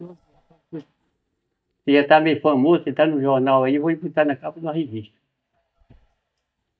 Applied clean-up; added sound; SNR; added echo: neural mask model DeepFilterNet 3.